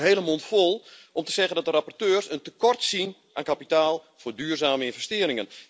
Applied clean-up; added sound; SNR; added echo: none; none; none; none.